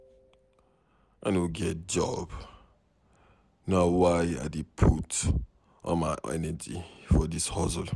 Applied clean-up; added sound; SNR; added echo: none; none; none; none.